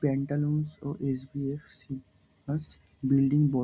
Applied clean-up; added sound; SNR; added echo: none; none; none; none.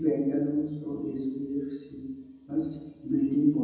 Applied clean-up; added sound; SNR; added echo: none; none; none; reverberation time 1.1 s.